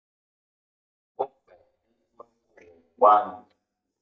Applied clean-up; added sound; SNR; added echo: neural mask model DeepFilterNet 3.